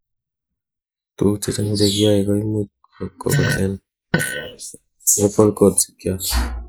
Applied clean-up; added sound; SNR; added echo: neural mask model Resemble Enhance denoiser.